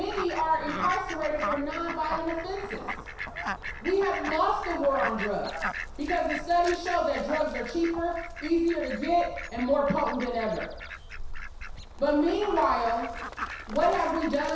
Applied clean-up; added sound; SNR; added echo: none; Fowl; 8 dB; reverberation time 0.7 s.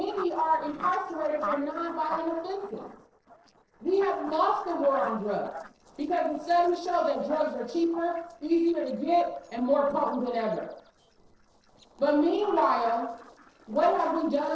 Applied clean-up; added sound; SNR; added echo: neural separator model SepFormer DNS4.